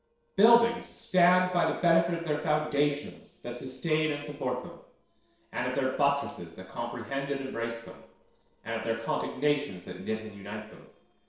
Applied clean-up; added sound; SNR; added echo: neural separator model SepFormer DNS4.